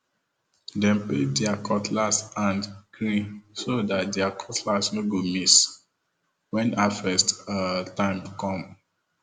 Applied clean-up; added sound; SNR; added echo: none; none; none; none.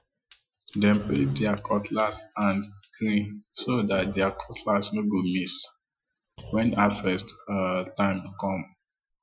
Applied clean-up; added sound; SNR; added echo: classical method Wiener filter.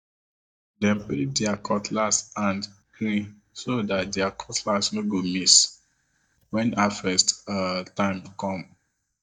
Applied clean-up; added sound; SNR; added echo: neural mask model DeepFilterNet 3.